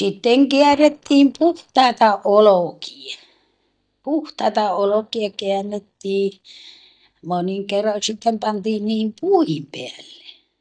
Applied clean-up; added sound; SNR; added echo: neural mask model DeepFilterNet 3.